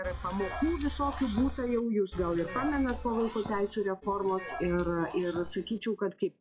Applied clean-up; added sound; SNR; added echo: classical method log-MMSE.